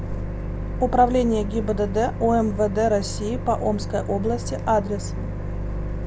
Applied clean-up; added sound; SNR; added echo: none; Microwave oven; 5 dB; none.